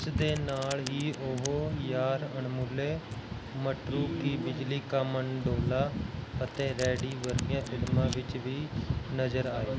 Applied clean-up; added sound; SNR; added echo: none; Domestic sounds, home sounds; 18 dB; none.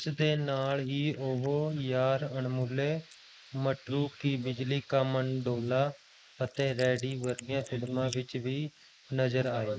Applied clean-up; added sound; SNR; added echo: neural mask model Resemble Enhance denoiser.